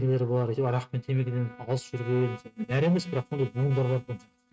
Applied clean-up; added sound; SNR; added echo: neural mask model RNNoise.